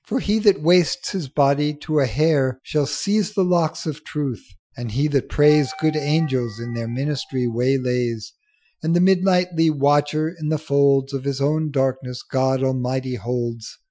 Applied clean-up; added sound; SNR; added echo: classical method Wiener filter.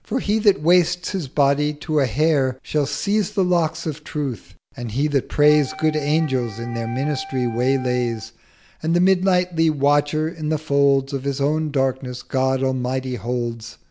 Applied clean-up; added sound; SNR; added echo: none; Wind instrument, woodwind instrument; 16 dB; none.